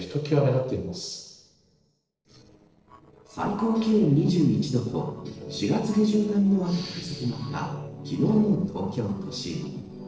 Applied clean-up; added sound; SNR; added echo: neural separator model SepFormer DNS4.